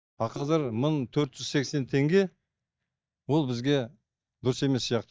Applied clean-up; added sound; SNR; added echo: neural mask model DeepFilterNet 3.